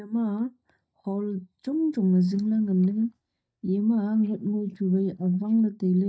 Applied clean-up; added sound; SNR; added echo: neural mask model DeepFilterNet 3.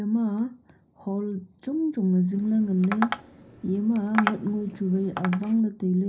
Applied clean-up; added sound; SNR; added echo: none; Tap; 8 dB; reverberation time 0.5 s.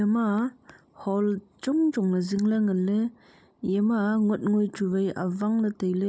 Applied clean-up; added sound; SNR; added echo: none; none; none; none.